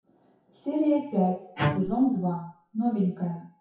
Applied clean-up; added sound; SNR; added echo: classical method WPE with log-MMSE.